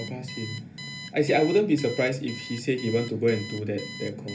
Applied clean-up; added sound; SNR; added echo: none; Alarm; 15 dB; reverberation time 0.3 s.